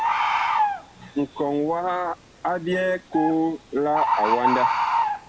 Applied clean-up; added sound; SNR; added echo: none; Bird; -1 dB; none.